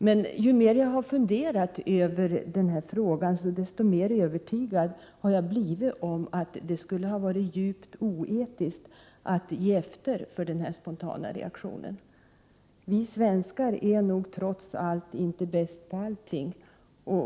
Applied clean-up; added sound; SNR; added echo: none; none; none; none.